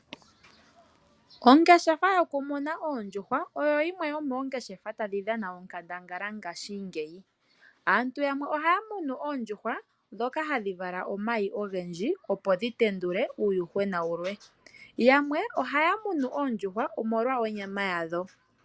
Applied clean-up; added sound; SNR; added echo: none; none; none; none.